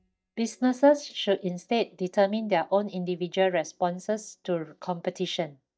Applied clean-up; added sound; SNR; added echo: neural mask model DeepFilterNet 3.